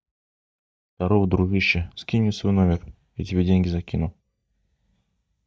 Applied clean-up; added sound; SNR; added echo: neural mask model DeepFilterNet 3.